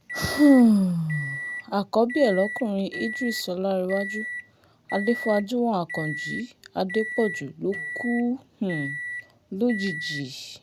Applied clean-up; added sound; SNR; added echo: none; Microwave oven; 10 dB; none.